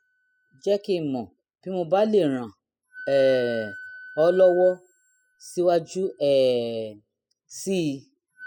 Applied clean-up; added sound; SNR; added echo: classical method spectral subtraction.